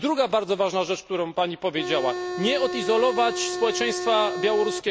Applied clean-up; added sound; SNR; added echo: none; Organ; 5 dB; none.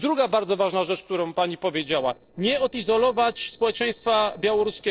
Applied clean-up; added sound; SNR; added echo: neural separator model SepFormer DNS4.